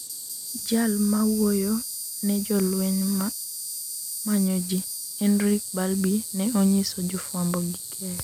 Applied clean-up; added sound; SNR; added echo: none; Insect; 9 dB; none.